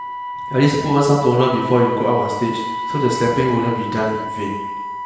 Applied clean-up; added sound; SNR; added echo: none; Wind instrument, woodwind instrument; 7 dB; reverberation time 1.0 s.